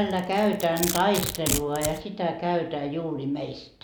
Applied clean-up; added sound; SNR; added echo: none; Domestic sounds, home sounds; 8 dB; none.